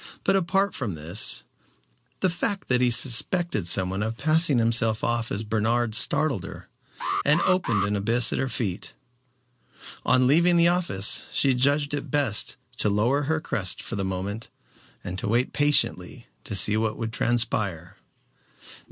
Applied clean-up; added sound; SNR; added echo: none; Alarm; 5 dB; none.